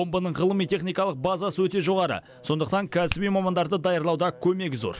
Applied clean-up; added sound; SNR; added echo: none; Finger snapping; 10 dB; none.